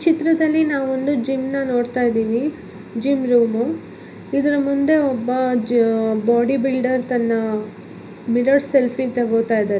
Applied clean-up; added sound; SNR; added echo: none; none; none; reverberation time 0.5 s.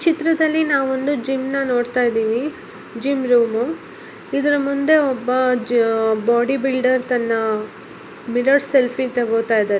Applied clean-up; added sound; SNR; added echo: none; none; none; none.